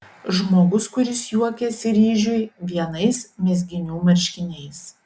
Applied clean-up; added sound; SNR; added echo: none; none; none; none.